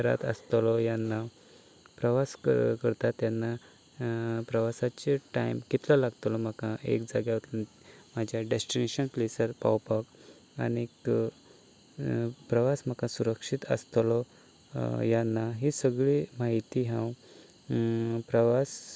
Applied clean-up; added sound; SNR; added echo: none; none; none; none.